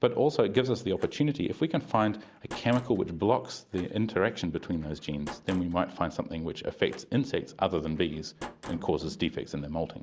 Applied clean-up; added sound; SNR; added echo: none; Slam; 19 dB; none.